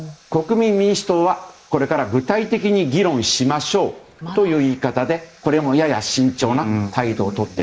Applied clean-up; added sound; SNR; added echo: neural mask model Resemble Enhance denoiser.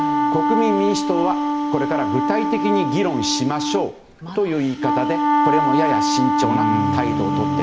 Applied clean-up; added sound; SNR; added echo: none; Wind instrument, woodwind instrument; -2 dB; none.